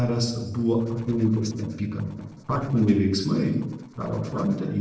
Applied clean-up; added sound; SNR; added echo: neural separator model SepFormer DNS4.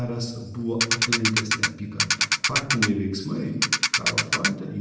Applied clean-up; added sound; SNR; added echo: none; Ratchet, pawl; -4 dB; reverberation time 0.9 s.